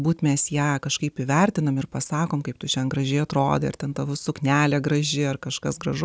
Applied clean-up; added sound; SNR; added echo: none; none; none; none.